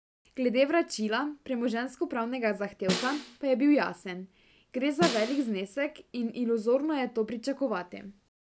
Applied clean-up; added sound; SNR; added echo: none; Snare drum; 6 dB; none.